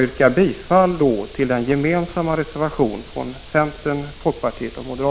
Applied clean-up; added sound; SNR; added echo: none; none; none; none.